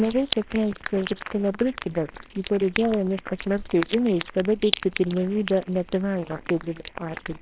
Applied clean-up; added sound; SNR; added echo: neural separator model SepFormer WHAMR!.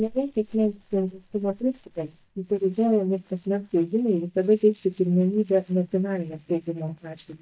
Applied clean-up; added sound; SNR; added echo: neural mask model DeepFilterNet 3.